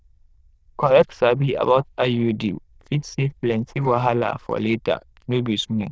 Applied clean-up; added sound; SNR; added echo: neural diffusion model UNIVERSE++.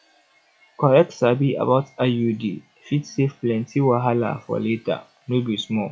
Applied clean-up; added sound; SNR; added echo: classical method log-MMSE.